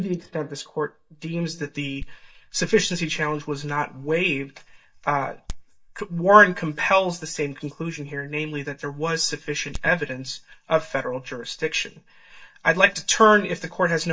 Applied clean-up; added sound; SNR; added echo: neural mask model DeepFilterNet 3.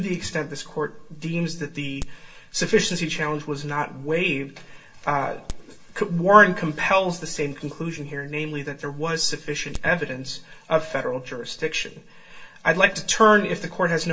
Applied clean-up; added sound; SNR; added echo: none; Crack; 15 dB; reverberation time 0.1 s.